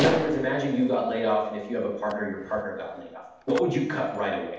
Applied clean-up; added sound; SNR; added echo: none; Gunshot, gunfire; 9 dB; reverberation time 0.8 s.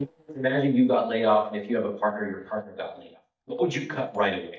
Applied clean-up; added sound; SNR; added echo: neural mask model DeepFilterNet 3.